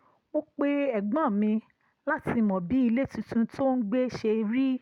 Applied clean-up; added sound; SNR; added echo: none; none; none; none.